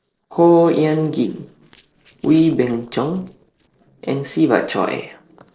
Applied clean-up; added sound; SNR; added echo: neural separator model SepFormer DNS4.